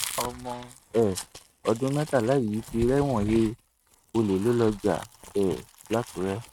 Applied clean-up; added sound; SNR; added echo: neural mask model RNNoise.